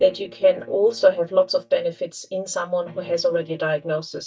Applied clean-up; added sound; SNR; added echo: neural mask model DeepFilterNet 3.